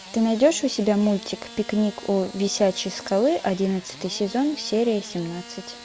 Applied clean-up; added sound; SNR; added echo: none; Engine starting / Sawing; 18 dB; none.